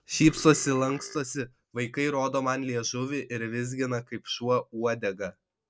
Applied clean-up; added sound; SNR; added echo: none; Burping, eructation; 17 dB; none.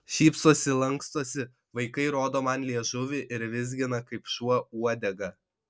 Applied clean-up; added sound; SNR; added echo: none; none; none; none.